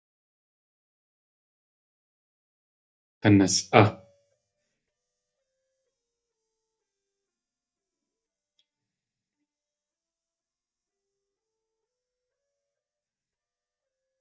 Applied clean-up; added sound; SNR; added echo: neural mask model DeepFilterNet 3.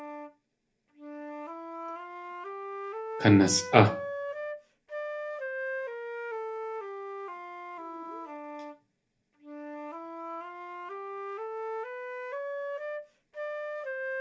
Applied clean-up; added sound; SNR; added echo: none; Wind instrument, woodwind instrument; 5 dB; reverberation time 0.3 s.